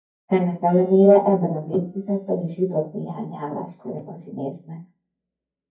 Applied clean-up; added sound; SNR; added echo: neural mask model DeepFilterNet 3.